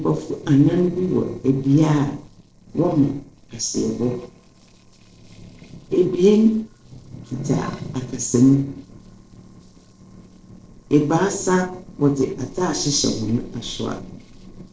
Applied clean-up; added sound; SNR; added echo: neural separator model SepFormer DNS4.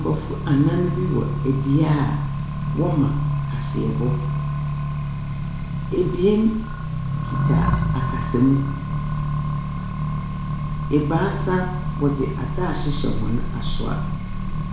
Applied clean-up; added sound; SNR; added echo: none; Accelerating, revving, vroom; -1 dB; reverberation time 0.6 s.